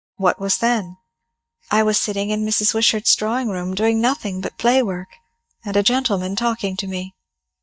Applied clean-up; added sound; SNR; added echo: neural mask model DeepFilterNet 3.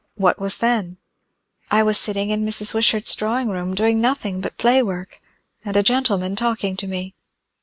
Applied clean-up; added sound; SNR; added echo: neural mask model Resemble Enhance denoiser.